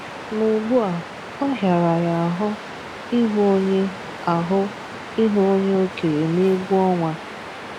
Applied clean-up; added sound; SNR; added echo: none; Waves, surf; 13 dB; none.